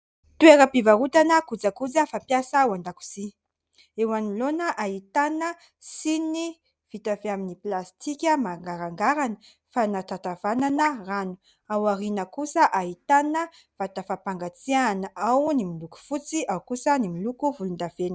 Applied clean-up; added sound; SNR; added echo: none; none; none; none.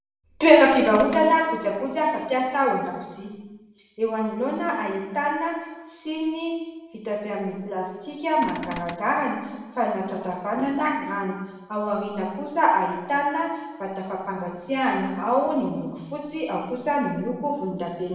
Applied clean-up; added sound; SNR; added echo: none; Cupboard open or close / Door; 12 dB; reverberation time 1.1 s.